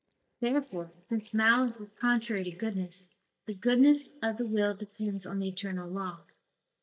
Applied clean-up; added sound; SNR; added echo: neural mask model DeepFilterNet 3.